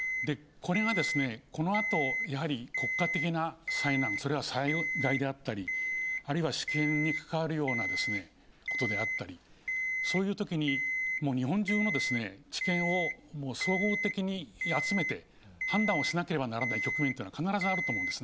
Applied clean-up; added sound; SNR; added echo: none; Alarm; 2 dB; none.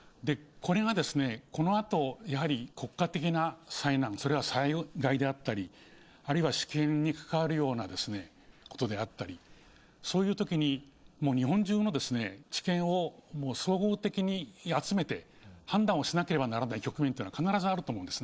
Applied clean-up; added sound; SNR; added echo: neural mask model Resemble Enhance denoiser.